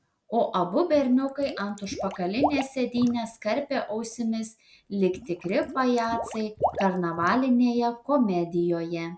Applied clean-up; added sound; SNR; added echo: none; Water / Liquid; 11 dB; none.